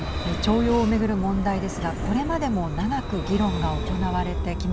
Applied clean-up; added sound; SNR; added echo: none; Vehicle + Bird; 3 dB; none.